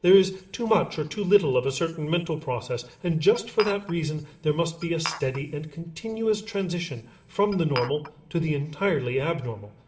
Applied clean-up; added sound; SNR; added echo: none; Glass; 13 dB; reverberation time 0.9 s.